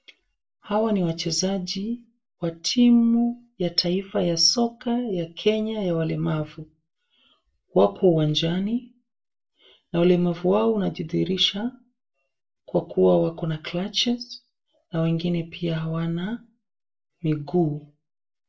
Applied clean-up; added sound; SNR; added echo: none; none; none; reverberation time 0.2 s.